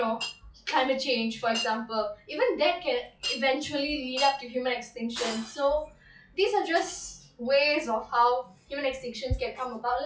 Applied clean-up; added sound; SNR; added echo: classical method log-MMSE.